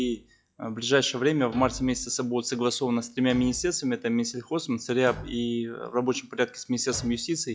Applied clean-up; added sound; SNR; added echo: classical method log-MMSE.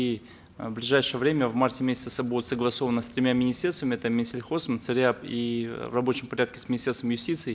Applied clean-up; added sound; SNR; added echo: none; none; none; none.